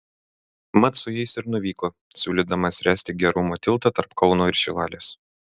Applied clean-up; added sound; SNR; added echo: none; none; none; none.